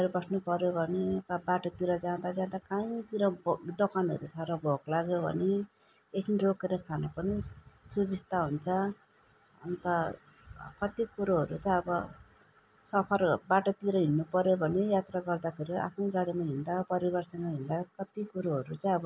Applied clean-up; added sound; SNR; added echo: none; none; none; none.